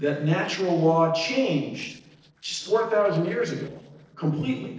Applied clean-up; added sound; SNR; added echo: neural separator model SepFormer DNS4.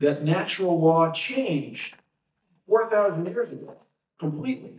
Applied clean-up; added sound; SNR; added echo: neural mask model DeepFilterNet 3.